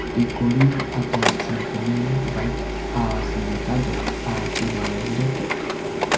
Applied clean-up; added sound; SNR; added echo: none; Printer; 1 dB; reverberation time 0.5 s.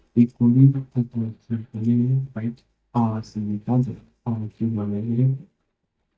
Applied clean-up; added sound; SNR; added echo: neural mask model DeepFilterNet 3.